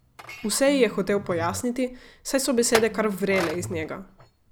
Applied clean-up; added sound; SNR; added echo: none; Chink, clink + Bass guitar; 11 dB; none.